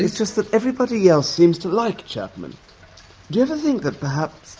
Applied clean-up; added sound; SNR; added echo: none; none; none; none.